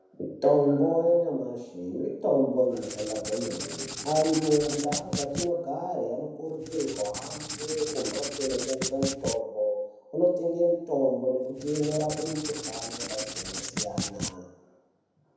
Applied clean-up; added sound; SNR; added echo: none; Writing; 7 dB; reverberation time 0.9 s.